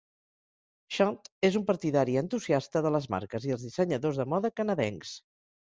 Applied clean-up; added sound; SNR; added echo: none; none; none; none.